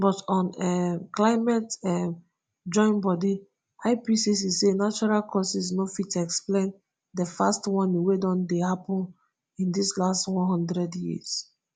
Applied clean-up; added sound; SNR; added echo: none; none; none; none.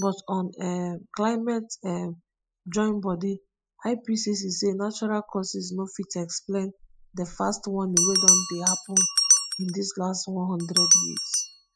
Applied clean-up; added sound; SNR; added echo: classical method spectral subtraction.